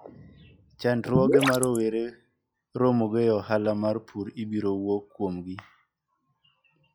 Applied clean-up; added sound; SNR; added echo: classical method log-MMSE.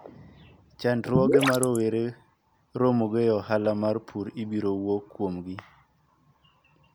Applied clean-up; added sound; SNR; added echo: none; Gurgling / Liquid; -2 dB; none.